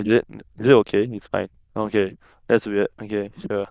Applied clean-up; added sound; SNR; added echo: neural diffusion model UNIVERSE++.